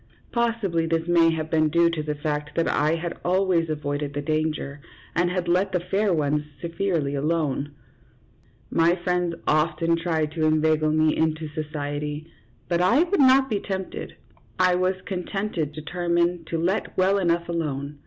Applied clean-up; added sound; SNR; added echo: none; none; none; none.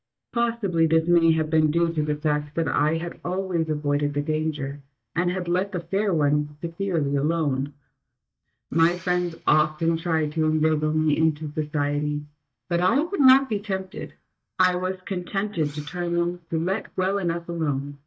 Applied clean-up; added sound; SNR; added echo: neural mask model DeepFilterNet 3.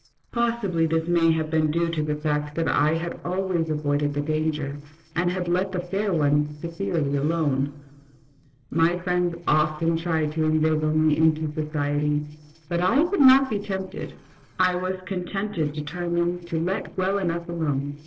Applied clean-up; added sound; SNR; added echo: neural separator model SepFormer DNS4.